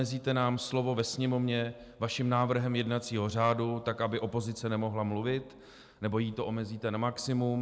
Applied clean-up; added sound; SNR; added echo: none; none; none; none.